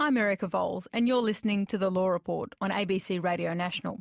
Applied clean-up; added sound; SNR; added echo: none; none; none; none.